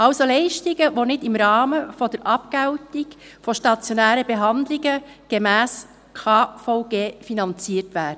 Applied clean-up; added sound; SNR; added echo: none; none; none; none.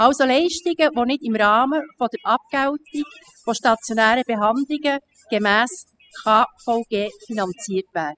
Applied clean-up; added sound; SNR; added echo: classical method spectral subtraction.